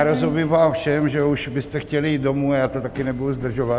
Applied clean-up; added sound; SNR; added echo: none; Subway, metro, underground; 14 dB; none.